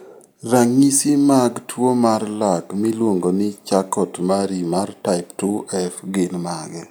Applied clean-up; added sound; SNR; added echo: none; none; none; none.